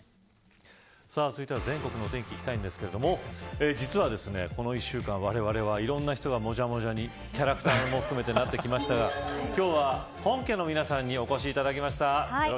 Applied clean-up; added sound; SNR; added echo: none; none; none; none.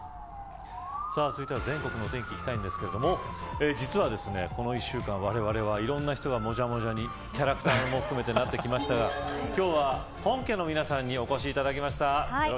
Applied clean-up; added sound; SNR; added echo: none; Motor vehicle (road) / Siren; 11 dB; none.